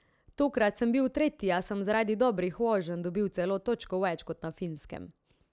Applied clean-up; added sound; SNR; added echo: none; none; none; none.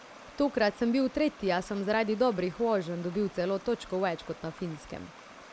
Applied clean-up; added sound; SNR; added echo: none; Stream; 19 dB; none.